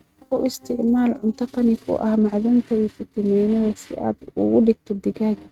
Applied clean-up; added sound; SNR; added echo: neural mask model RNNoise.